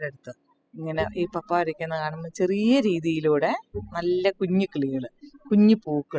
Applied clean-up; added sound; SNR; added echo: classical method spectral subtraction.